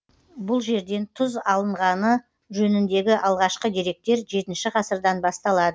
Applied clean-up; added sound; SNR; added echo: none; none; none; none.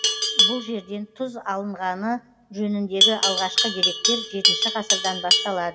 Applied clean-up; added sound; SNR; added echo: none; Livestock, farm animals, working animals; -4 dB; reverberation time 1.1 s.